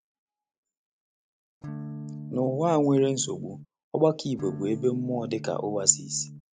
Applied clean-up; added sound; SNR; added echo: none; Electric guitar / Strum; 10 dB; none.